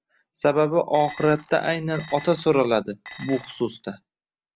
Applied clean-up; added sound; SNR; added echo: none; Dishes, pots, and pans; 18 dB; none.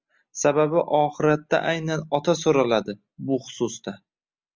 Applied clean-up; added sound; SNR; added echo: none; none; none; none.